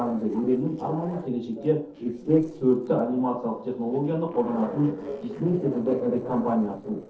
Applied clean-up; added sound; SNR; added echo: neural separator model SepFormer DNS4.